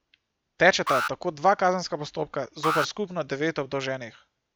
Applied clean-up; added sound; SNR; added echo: none; Alarm; 7 dB; none.